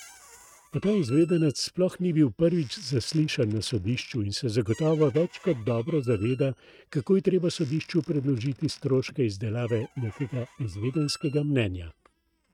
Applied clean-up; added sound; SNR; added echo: neural mask model RNNoise.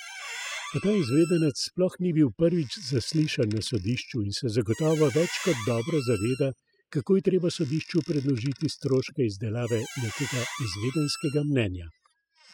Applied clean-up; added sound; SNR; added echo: classical method spectral subtraction.